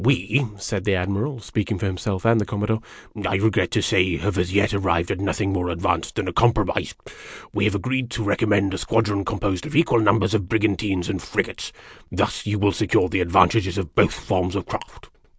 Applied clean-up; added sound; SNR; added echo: none; none; none; none.